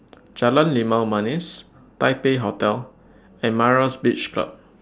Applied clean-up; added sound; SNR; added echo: none; none; none; none.